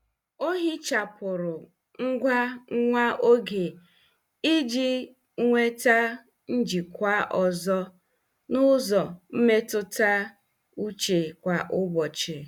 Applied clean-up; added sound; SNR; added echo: none; none; none; none.